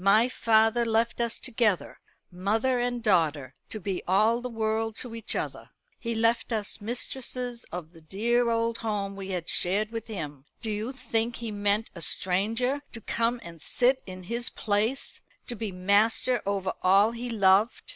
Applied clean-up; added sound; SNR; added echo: none; none; none; none.